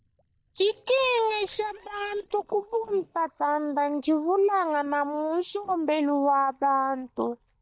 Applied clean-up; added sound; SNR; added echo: neural mask model DeepFilterNet 3.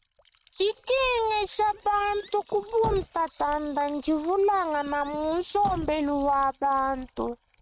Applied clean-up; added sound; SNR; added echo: neural mask model RNNoise.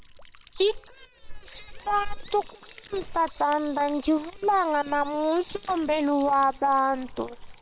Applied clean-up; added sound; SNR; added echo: neural separator model SepFormer WHAM!.